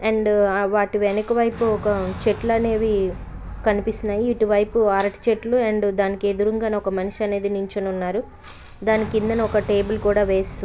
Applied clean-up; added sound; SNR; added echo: none; Boom; 15 dB; none.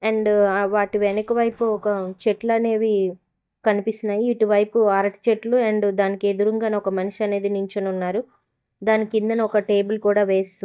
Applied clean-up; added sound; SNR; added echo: neural mask model DeepFilterNet 3.